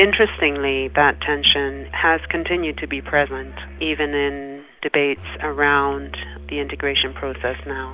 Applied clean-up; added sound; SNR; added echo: none; Musical instrument; 15 dB; none.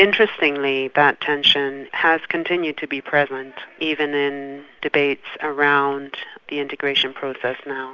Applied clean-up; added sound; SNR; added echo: none; none; none; none.